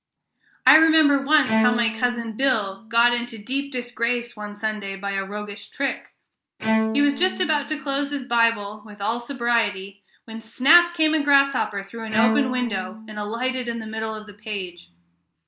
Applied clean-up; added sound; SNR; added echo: none; Bowed string instrument; 6 dB; none.